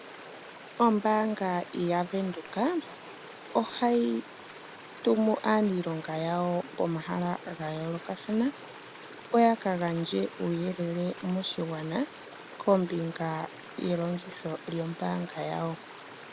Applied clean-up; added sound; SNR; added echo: none; Stream; 16 dB; none.